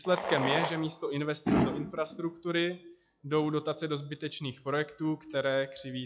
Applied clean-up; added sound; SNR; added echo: classical method log-MMSE.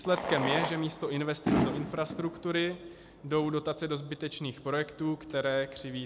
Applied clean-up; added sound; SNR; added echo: none; Fireworks; 5 dB; none.